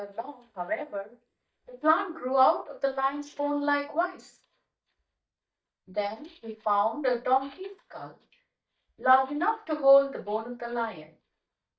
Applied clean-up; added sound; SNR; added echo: neural mask model DeepFilterNet 3.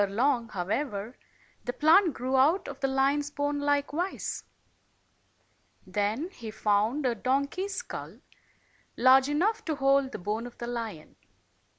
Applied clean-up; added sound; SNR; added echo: none; none; none; none.